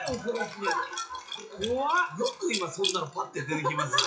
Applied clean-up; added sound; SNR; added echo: classical method WPE with log-MMSE.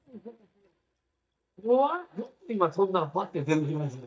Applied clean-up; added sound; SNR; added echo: neural mask model DeepFilterNet 3.